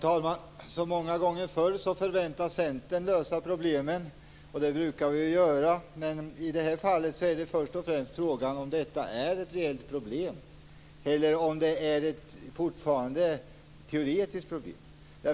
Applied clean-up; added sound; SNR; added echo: none; none; none; none.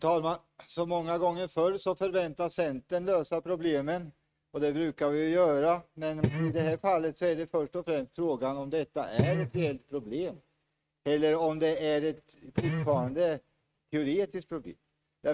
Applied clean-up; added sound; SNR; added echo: neural mask model RNNoise.